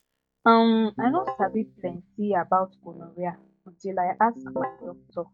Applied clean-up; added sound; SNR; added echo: neural mask model DeepFilterNet 3.